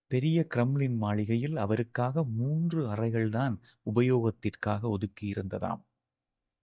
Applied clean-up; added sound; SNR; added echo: neural mask model DeepFilterNet 3.